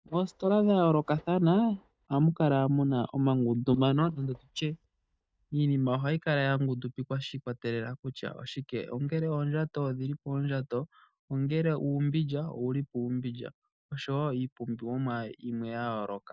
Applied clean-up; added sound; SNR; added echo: neural mask model DeepFilterNet 3.